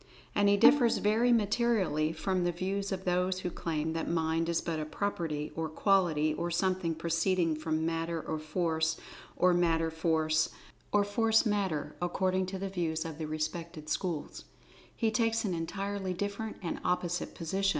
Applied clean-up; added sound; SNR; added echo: none; Bowed string instrument; 4 dB; none.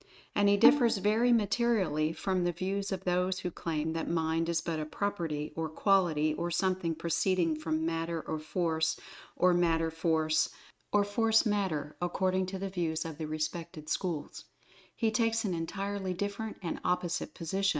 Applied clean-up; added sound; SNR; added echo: neural mask model RNNoise.